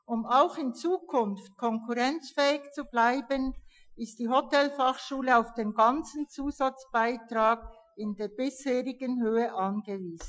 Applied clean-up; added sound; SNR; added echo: classical method Wiener filter.